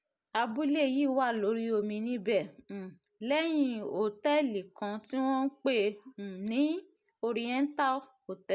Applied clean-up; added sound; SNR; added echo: none; none; none; none.